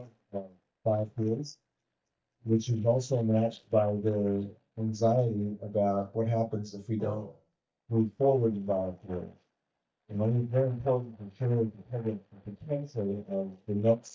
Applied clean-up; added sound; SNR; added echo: neural mask model DeepFilterNet 3.